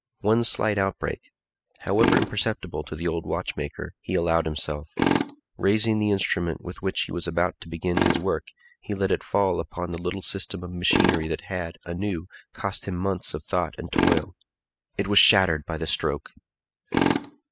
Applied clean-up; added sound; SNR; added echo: classical method spectral subtraction.